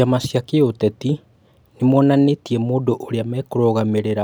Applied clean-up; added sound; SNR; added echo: none; none; none; none.